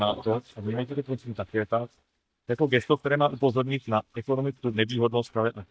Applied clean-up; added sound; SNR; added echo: neural mask model DeepFilterNet 3.